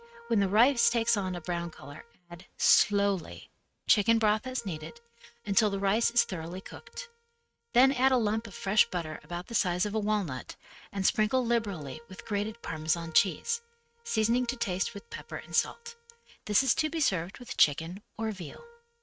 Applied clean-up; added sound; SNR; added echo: neural mask model RNNoise.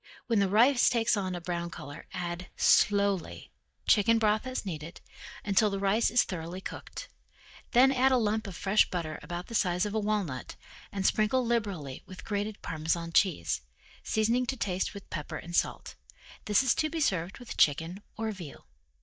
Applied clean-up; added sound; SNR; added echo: neural mask model DeepFilterNet 3.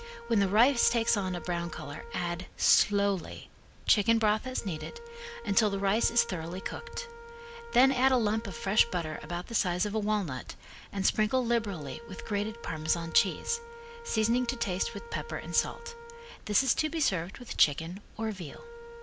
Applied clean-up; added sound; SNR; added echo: none; Wind instrument, woodwind instrument; 16 dB; none.